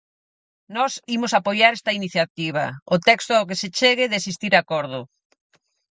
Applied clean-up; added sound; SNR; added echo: none; none; none; none.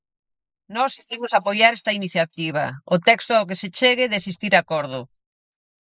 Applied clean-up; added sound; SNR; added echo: neural mask model Resemble Enhance denoiser.